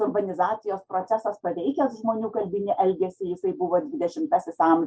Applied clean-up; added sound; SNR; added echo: none; none; none; none.